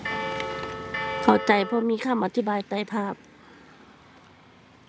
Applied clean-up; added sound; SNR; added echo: none; Bell; 4 dB; none.